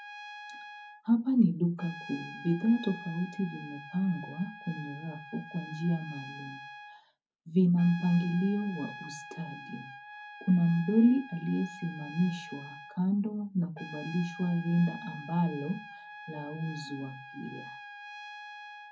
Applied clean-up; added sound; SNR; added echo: none; Trumpet; 15 dB; reverberation time 0.4 s.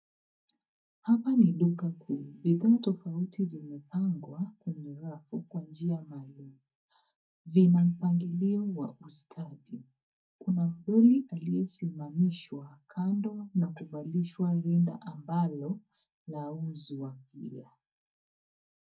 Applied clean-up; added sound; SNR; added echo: neural mask model DeepFilterNet 3.